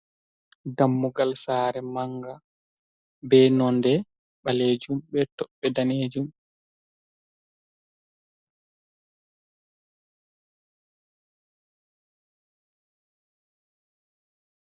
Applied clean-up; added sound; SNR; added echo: none; none; none; none.